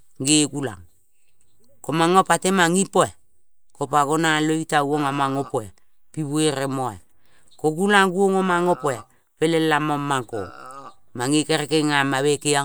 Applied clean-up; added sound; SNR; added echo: neural mask model Resemble Enhance denoiser.